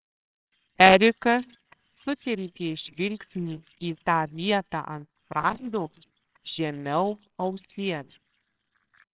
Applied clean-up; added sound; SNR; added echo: neural separator model SepFormer WHAMR!.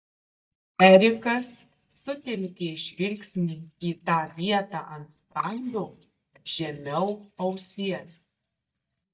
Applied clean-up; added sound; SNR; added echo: neural mask model DeepFilterNet 3.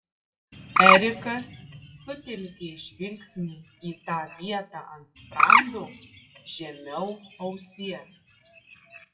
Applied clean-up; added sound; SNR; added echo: classical method WPE with log-MMSE.